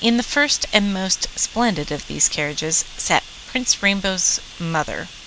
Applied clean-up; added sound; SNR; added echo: none; Bathtub (filling or washing); 20 dB; none.